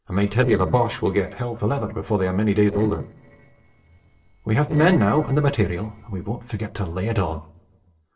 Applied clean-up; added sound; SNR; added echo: neural separator model SepFormer DNS4.